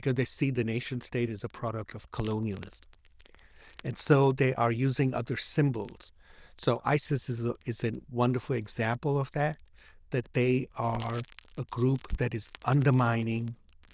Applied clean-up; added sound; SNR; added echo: neural diffusion model UNIVERSE++.